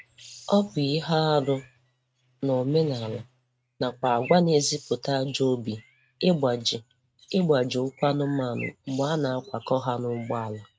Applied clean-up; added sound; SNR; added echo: neural mask model RNNoise.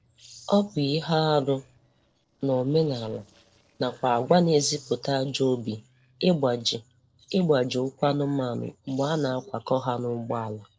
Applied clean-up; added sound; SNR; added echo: neural separator model SepFormer DNS4.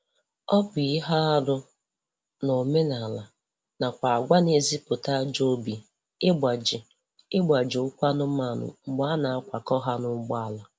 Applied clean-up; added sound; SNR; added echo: none; none; none; none.